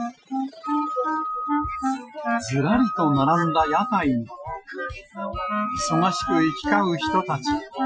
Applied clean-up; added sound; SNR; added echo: classical method Wiener filter.